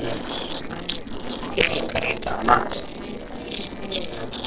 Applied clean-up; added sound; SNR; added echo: neural separator model SepFormer DNS4.